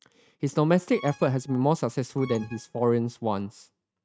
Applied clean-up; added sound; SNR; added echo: neural mask model RNNoise.